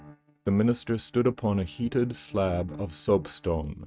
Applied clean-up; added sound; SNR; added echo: neural mask model RNNoise.